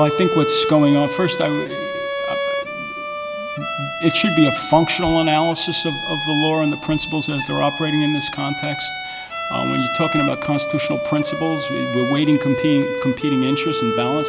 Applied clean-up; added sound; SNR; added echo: none; Bowed string instrument; 4 dB; none.